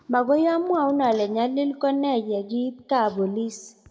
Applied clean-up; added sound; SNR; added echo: none; none; none; reverberation time 1.0 s.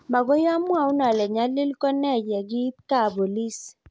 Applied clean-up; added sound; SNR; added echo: none; none; none; none.